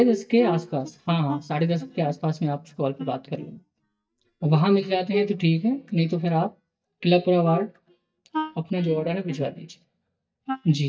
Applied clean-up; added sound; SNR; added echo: neural mask model DeepFilterNet 3.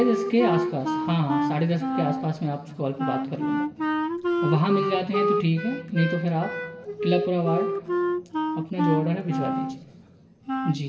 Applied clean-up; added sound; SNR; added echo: none; Wind instrument, woodwind instrument; 1 dB; reverberation time 2.6 s.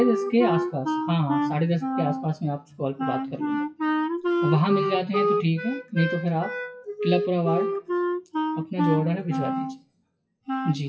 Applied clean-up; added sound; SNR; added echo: classical method WPE with log-MMSE.